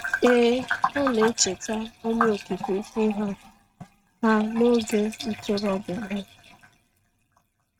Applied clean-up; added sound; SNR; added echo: neural mask model RNNoise.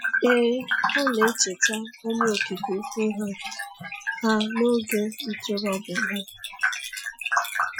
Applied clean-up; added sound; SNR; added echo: classical method Wiener filter.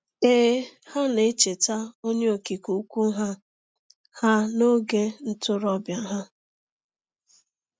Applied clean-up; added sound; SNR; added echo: none; none; none; none.